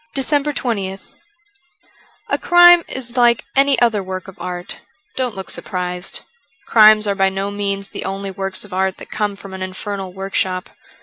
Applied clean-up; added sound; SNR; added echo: none; none; none; none.